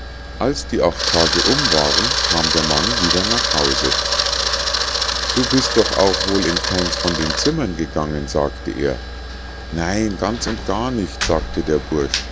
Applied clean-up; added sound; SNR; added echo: none; Camera; 0 dB; none.